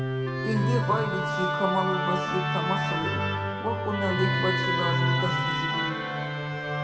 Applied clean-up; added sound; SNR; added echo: none; Musical instrument; -4 dB; reverberation time 1.3 s.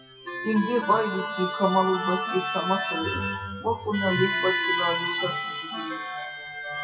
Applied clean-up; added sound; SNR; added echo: classical method WPE with log-MMSE.